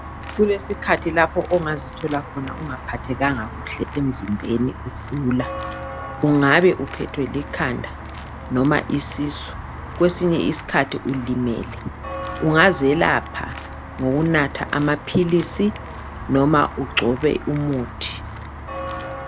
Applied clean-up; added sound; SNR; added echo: none; Musical instrument + Walk, footsteps / Bell; 11 dB; none.